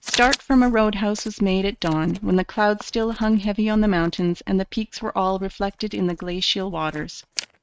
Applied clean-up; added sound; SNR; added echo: neural mask model RNNoise.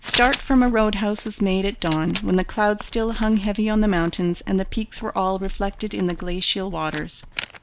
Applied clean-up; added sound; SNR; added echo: none; Writing; 12 dB; none.